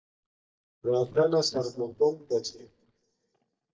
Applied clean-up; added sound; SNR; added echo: neural mask model DeepFilterNet 3.